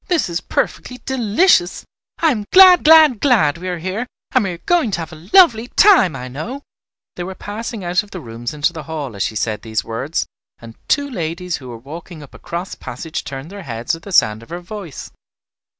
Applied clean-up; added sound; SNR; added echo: none; none; none; none.